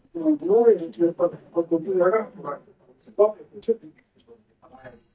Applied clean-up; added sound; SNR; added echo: neural mask model DeepFilterNet 3.